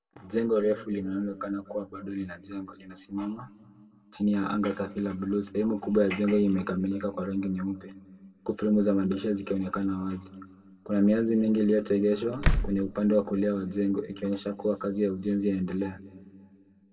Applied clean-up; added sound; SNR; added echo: none; Slam; 0 dB; reverberation time 1.6 s.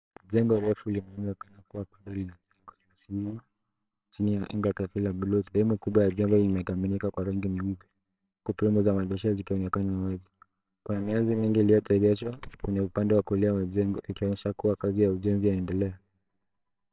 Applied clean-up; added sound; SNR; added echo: neural separator model SepFormer WHAMR!.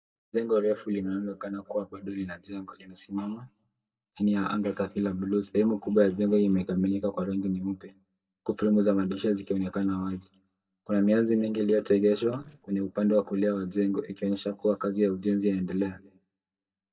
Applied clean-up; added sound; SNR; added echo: neural mask model DeepFilterNet 3.